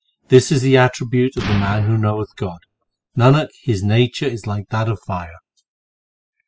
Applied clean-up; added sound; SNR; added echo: classical method spectral subtraction.